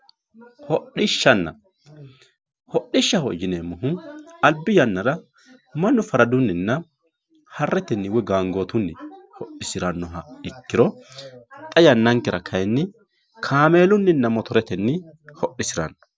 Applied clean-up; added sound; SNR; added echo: none; none; none; none.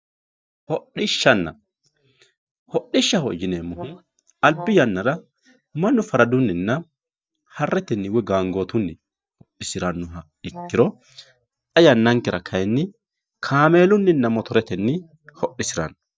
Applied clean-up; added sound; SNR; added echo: neural mask model DeepFilterNet 3.